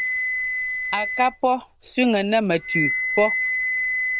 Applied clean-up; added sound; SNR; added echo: neural diffusion model UNIVERSE++.